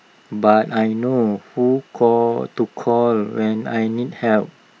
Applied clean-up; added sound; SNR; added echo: none; none; none; none.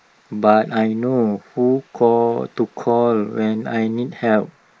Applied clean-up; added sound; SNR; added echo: neural mask model Resemble Enhance denoiser.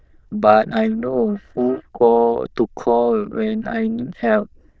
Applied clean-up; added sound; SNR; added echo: neural diffusion model UNIVERSE++.